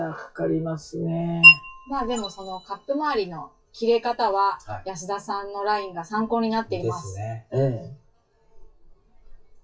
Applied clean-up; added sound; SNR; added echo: classical method WPE with log-MMSE.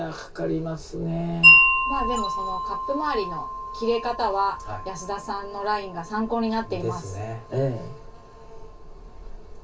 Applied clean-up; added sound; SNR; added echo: none; Wind chime; -2 dB; reverberation time 0.2 s.